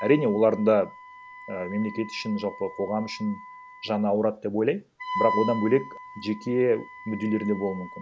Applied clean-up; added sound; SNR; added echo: none; Wind instrument, woodwind instrument; 11 dB; none.